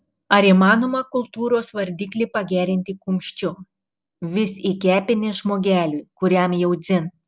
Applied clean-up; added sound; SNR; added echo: none; none; none; none.